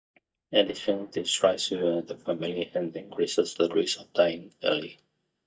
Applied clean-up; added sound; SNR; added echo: neural mask model DeepFilterNet 3.